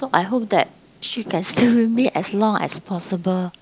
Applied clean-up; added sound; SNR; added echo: none; none; none; none.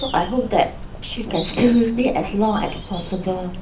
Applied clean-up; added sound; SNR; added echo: none; Bird; 12 dB; reverberation time 0.3 s.